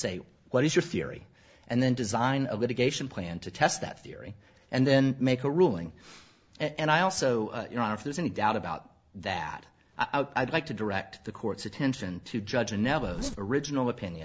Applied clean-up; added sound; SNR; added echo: none; Zipper (clothing); 12 dB; none.